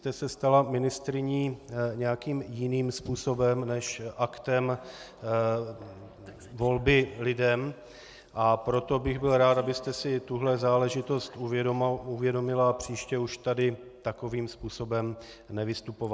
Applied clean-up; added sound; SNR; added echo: none; none; none; none.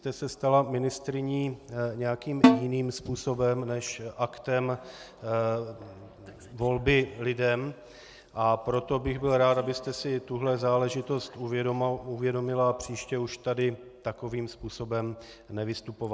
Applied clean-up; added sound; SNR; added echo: none; Snare drum; -4 dB; none.